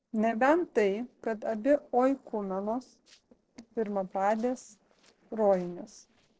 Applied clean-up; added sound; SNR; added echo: neural separator model SepFormer DNS4.